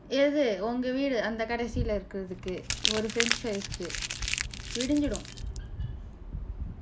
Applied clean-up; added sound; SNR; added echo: none; Crumpling, crinkling; 4 dB; none.